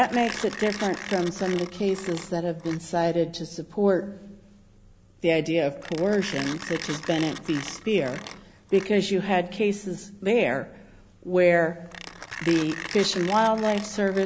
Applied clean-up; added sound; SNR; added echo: none; Mechanisms; 14 dB; none.